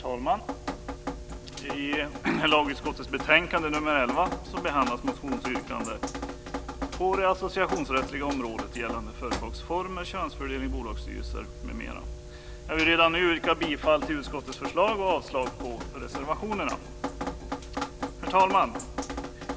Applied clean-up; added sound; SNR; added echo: none; Drip; 7 dB; none.